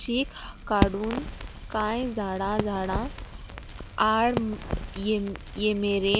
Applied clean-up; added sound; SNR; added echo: none; Crackle; 5 dB; none.